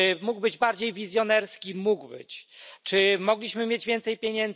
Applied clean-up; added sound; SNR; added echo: none; none; none; none.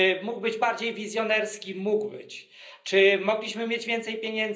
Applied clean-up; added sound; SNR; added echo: none; none; none; reverberation time 0.5 s.